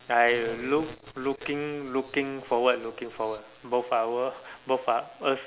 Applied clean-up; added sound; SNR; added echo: none; none; none; none.